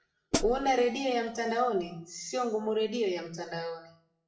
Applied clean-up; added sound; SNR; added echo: classical method WPE with log-MMSE.